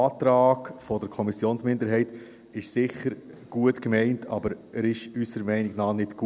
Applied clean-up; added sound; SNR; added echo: none; none; none; none.